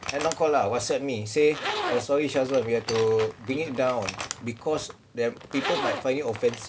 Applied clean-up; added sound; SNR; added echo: none; Zipper (clothing); 9 dB; none.